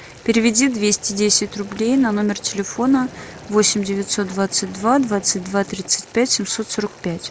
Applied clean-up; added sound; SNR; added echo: none; Vehicle + Boiling; 20 dB; none.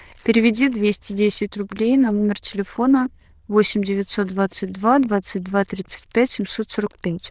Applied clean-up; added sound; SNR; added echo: neural diffusion model UNIVERSE++.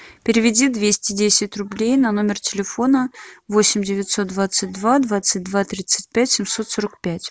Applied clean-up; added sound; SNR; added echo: none; none; none; none.